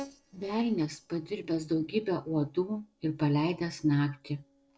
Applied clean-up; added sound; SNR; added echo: neural separator model SepFormer DNS4.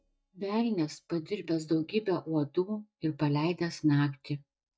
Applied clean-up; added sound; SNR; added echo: neural mask model DeepFilterNet 3.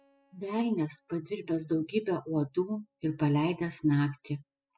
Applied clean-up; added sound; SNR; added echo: classical method spectral subtraction.